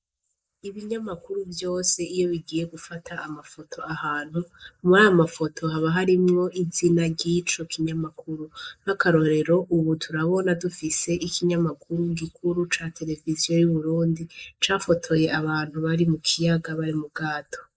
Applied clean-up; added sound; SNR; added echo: neural mask model Resemble Enhance denoiser.